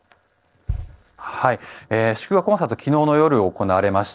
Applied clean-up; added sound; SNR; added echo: neural separator model SepFormer DNS4.